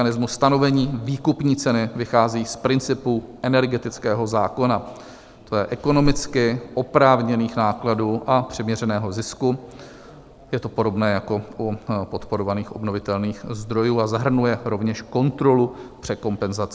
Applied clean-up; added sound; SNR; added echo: none; Alarm / Insect; 17 dB; none.